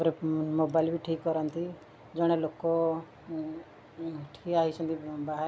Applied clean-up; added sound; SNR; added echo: none; none; none; none.